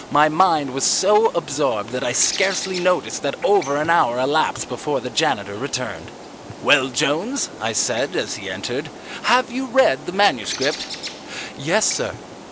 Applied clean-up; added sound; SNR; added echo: none; Bird; 14 dB; none.